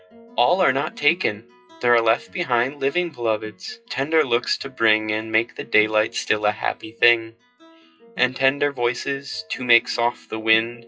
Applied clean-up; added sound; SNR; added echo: classical method WPE with log-MMSE.